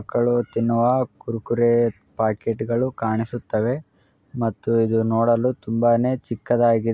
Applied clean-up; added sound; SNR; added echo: none; none; none; none.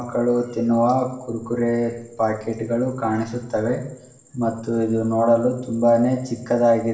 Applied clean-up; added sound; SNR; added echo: none; none; none; reverberation time 0.7 s.